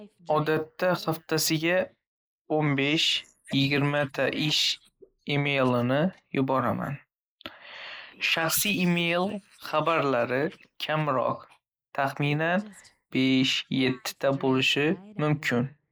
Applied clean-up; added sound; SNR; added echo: neural mask model Resemble Enhance denoiser.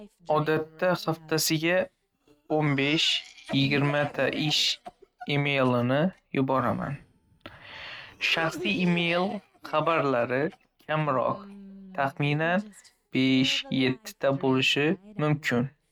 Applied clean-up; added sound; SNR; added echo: neural mask model RNNoise.